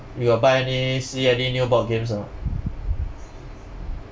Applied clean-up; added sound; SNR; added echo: none; none; none; none.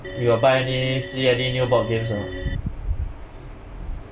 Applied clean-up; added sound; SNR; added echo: none; Organ; 11 dB; none.